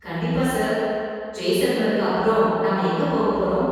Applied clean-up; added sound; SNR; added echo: none; none; none; reverberation time 2.1 s.